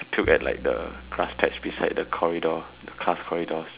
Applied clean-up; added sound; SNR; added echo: none; Bowed string instrument; 17 dB; none.